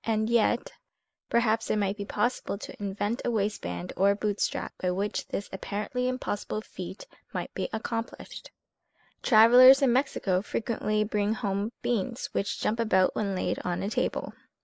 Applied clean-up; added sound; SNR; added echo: neural mask model Resemble Enhance denoiser.